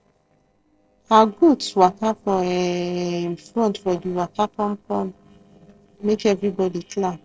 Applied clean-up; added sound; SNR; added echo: neural separator model SepFormer DNS4.